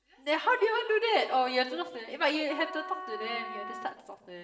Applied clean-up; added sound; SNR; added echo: none; Wind instrument, woodwind instrument; 12 dB; reverberation time 1.3 s.